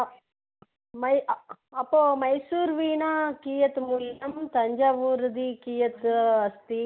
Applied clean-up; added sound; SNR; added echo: none; none; none; none.